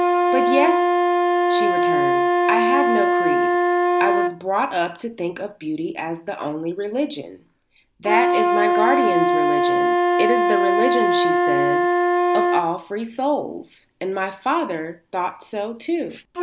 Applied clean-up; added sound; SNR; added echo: none; Wind instrument, woodwind instrument; -5 dB; none.